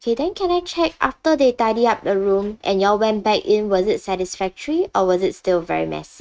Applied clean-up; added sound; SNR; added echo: neural mask model RNNoise.